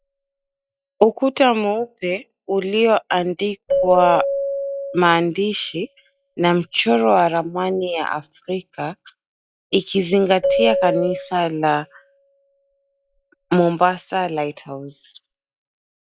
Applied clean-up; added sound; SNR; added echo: classical method log-MMSE.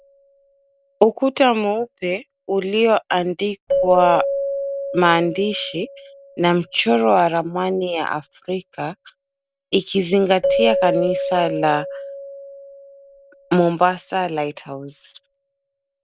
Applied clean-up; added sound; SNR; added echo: none; Keyboard (musical); 7 dB; none.